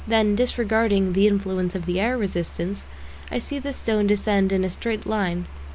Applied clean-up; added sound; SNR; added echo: none; none; none; none.